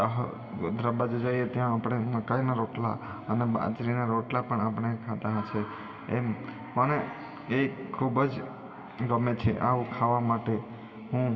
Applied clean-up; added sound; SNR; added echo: none; none; none; reverberation time 1.3 s.